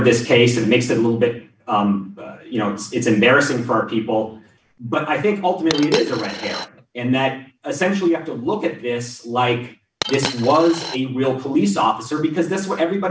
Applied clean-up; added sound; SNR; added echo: none; Coin (dropping); 8 dB; none.